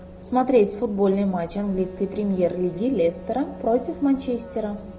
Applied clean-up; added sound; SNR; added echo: none; Wind instrument, woodwind instrument; 18 dB; none.